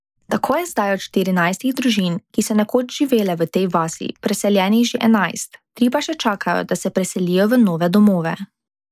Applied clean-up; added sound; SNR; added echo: neural mask model Resemble Enhance denoiser.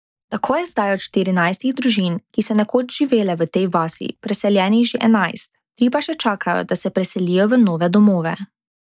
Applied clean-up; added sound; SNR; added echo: neural mask model DeepFilterNet 3.